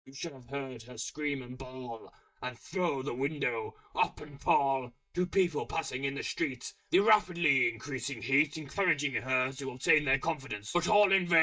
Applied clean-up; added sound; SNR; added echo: neural mask model DeepFilterNet 3.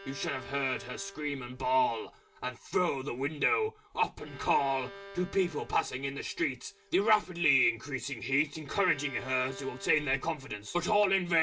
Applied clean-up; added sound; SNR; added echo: none; Bowed string instrument; 20 dB; none.